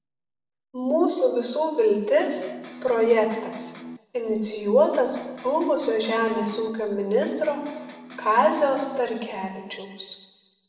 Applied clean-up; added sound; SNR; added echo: none; Electric guitar; 15 dB; reverberation time 1.1 s.